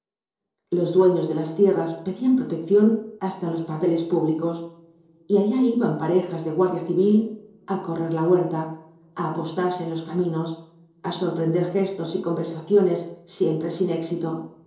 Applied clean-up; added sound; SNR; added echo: none; none; none; reverberation time 2.8 s.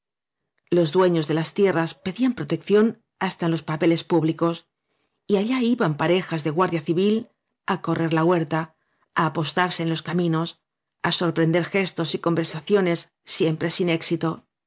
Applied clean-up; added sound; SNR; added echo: none; none; none; none.